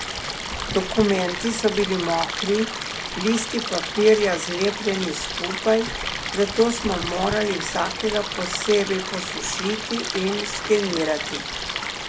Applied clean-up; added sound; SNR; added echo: none; Stream; 5 dB; none.